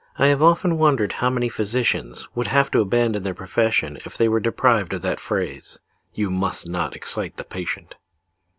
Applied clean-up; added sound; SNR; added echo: none; none; none; none.